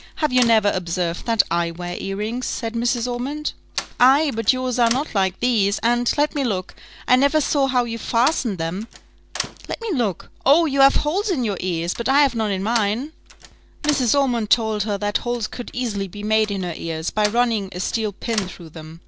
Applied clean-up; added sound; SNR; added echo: none; Slam; 16 dB; none.